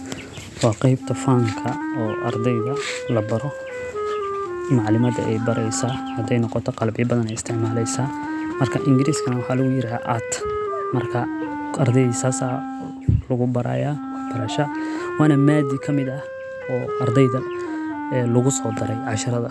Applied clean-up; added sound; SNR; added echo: none; Wind instrument, woodwind instrument; 6 dB; none.